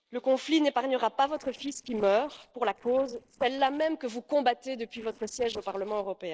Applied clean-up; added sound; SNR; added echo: neural separator model SepFormer DNS4.